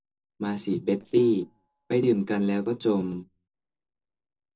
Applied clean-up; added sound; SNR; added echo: neural separator model SepFormer DNS4.